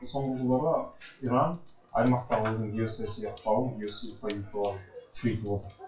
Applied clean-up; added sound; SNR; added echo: classical method WPE with log-MMSE.